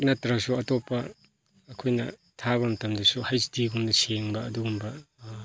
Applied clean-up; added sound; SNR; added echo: none; none; none; none.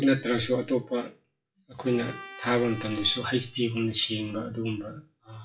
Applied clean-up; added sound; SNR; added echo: classical method WPE with log-MMSE.